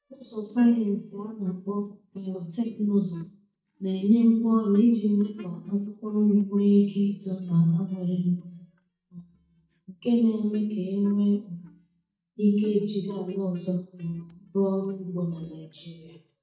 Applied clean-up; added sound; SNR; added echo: neural mask model DeepFilterNet 3.